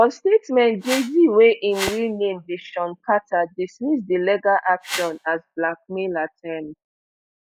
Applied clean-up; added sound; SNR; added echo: classical method log-MMSE.